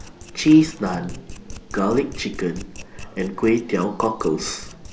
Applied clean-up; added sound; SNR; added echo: none; Domestic sounds, home sounds; 15 dB; none.